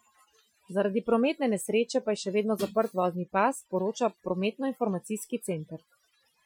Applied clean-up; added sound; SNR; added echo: classical method Wiener filter.